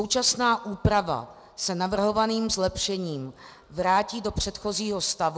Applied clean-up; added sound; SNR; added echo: none; none; none; none.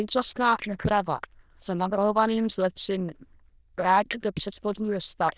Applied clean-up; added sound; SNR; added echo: neural diffusion model UNIVERSE++.